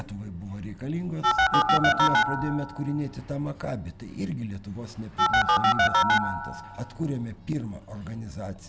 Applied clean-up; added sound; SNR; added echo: none; Telephone; -5 dB; none.